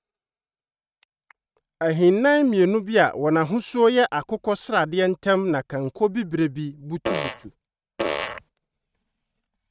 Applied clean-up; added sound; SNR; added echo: neural mask model RNNoise.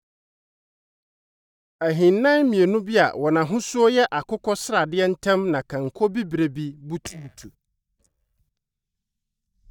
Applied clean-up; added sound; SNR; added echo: neural mask model DeepFilterNet 3.